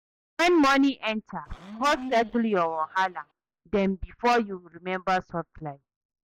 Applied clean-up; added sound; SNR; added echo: neural mask model DeepFilterNet 3.